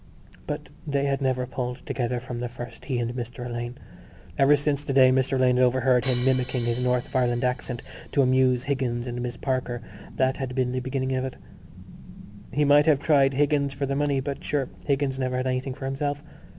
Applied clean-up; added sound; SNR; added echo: none; Crash cymbal; 10 dB; none.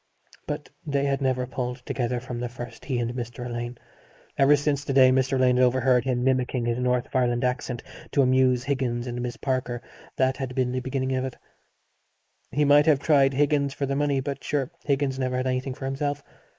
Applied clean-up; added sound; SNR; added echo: neural mask model Resemble Enhance denoiser.